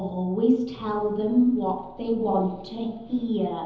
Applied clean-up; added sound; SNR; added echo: none; none; none; reverberation time 0.9 s.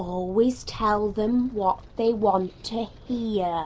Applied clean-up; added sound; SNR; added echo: none; none; none; none.